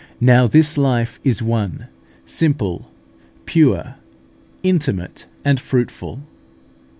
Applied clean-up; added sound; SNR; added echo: none; none; none; none.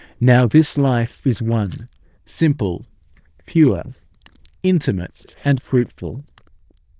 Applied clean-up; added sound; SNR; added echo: neural diffusion model UNIVERSE++.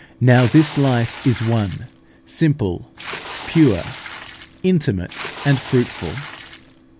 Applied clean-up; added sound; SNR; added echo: none; Water / Splash, splatter; 15 dB; none.